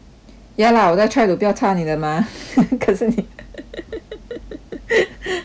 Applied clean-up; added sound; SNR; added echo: none; none; none; none.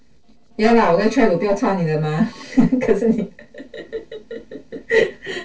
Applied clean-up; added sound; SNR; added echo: neural separator model SepFormer DNS4.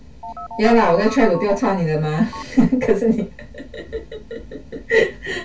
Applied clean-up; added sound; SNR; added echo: none; Telephone; 14 dB; reverberation time 0.2 s.